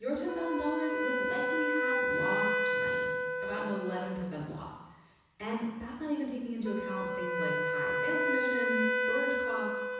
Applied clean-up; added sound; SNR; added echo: none; Wind instrument, woodwind instrument; -4 dB; reverberation time 1.1 s.